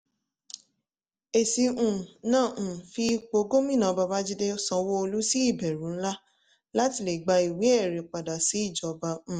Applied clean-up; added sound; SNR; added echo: none; none; none; none.